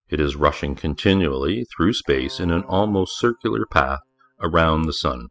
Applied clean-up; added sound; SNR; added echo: classical method spectral subtraction.